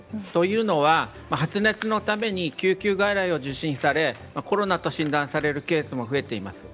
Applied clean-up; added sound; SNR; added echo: none; none; none; none.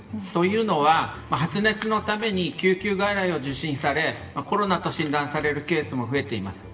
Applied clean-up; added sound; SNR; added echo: none; none; none; reverberation time 0.9 s.